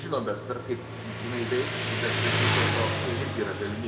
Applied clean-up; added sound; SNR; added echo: none; Motorcycle; -3 dB; reverberation time 1.9 s.